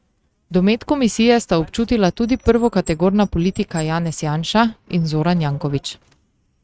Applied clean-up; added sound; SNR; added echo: neural mask model RNNoise.